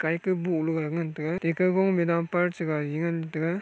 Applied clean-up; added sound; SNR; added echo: none; none; none; none.